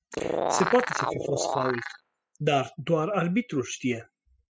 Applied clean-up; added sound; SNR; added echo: classical method spectral subtraction.